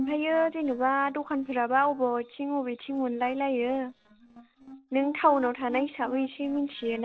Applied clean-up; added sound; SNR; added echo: neural separator model SepFormer DNS4.